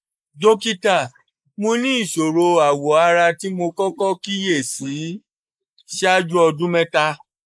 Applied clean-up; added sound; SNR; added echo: neural mask model Resemble Enhance denoiser.